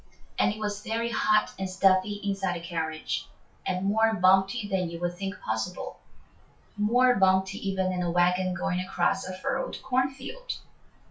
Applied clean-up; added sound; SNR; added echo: classical method WPE with log-MMSE.